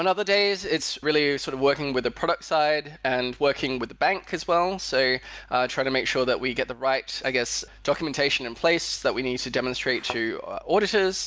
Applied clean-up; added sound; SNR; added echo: none; Thump, thud; 15 dB; none.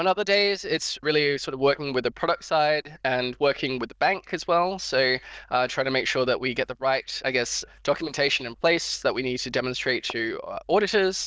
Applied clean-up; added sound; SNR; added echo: neural diffusion model UNIVERSE++.